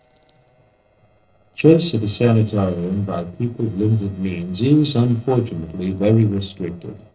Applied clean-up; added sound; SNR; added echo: neural separator model SepFormer DNS4.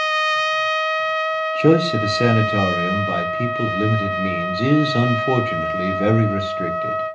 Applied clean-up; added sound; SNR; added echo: none; Trumpet; 1 dB; reverberation time 0.3 s.